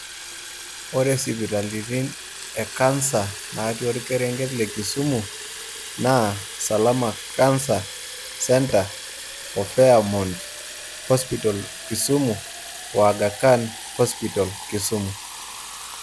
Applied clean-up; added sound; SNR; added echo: none; Fill (with liquid) / Water tap, faucet; 10 dB; none.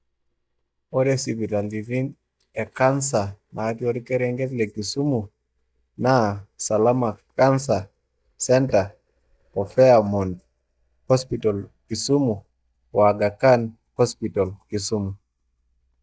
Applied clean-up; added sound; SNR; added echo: neural mask model DeepFilterNet 3.